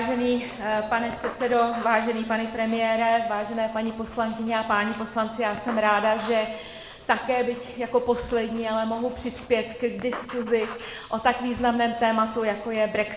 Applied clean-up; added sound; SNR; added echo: none; Writing; 17 dB; reverberation time 0.8 s.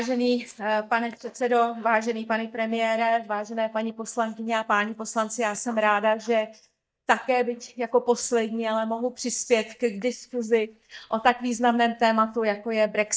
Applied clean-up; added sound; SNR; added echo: neural mask model DeepFilterNet 3.